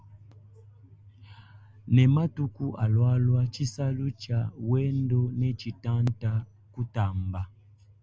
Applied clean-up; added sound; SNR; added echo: none; none; none; none.